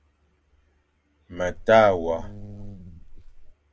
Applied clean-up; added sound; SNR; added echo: none; Buzz; 13 dB; none.